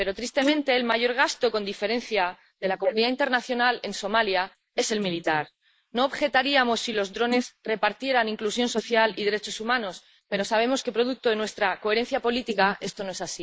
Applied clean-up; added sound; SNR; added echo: neural mask model Resemble Enhance denoiser.